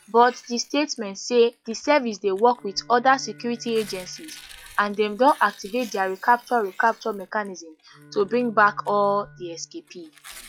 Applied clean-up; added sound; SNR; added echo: classical method log-MMSE.